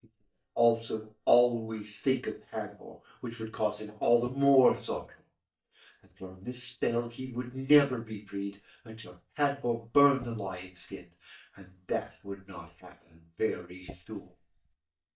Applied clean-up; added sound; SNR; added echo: neural mask model DeepFilterNet 3.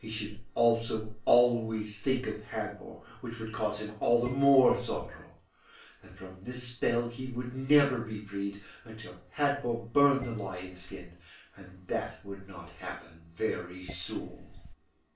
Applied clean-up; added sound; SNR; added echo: none; Dishes, pots, and pans; 15 dB; reverberation time 0.3 s.